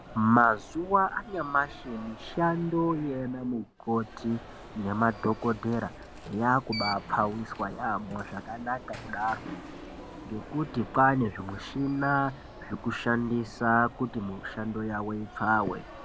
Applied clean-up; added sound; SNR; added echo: none; Alarm; 15 dB; none.